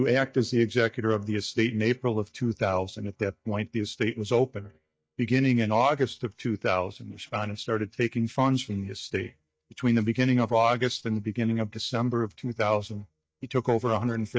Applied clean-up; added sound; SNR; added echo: neural mask model DeepFilterNet 3.